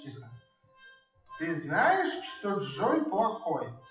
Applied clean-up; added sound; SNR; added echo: classical method WPE with log-MMSE.